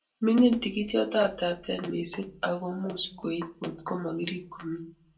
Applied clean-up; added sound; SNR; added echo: none; none; none; reverberation time 0.2 s.